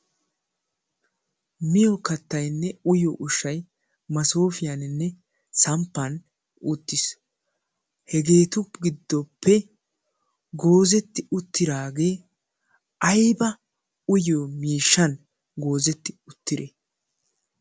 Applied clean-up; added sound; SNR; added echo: none; none; none; none.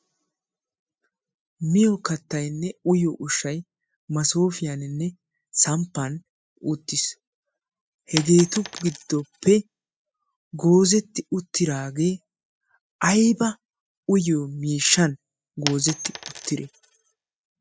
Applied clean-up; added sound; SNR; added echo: classical method spectral subtraction.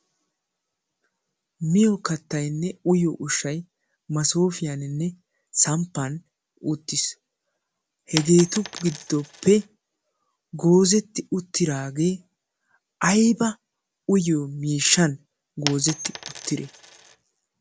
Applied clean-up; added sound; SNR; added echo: none; Coin (dropping); 10 dB; none.